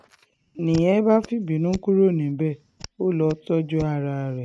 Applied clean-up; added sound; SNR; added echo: neural mask model RNNoise.